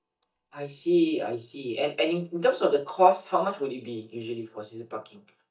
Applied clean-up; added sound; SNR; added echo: neural mask model DeepFilterNet 3.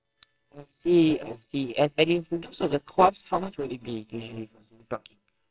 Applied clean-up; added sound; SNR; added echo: neural separator model SepFormer WHAMR!.